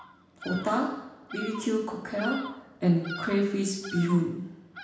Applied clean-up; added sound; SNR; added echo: none; Bird vocalization, bird call, bird song; 13 dB; reverberation time 0.9 s.